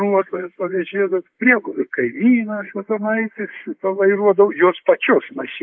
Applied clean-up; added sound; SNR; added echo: neural mask model Resemble Enhance denoiser.